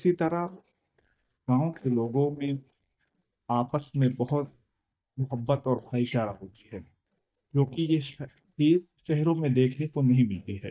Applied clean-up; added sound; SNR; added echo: neural mask model DeepFilterNet 3.